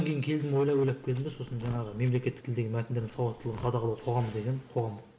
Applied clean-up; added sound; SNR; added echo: neural mask model Resemble Enhance denoiser.